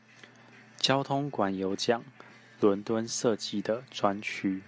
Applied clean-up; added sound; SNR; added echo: none; none; none; none.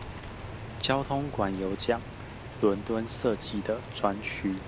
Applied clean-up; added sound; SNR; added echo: none; Rain; 9 dB; none.